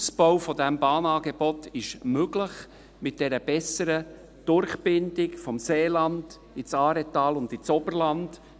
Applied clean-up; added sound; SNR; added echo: none; none; none; none.